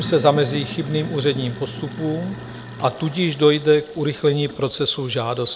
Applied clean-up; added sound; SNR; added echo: none; Sink (filling or washing); 13 dB; none.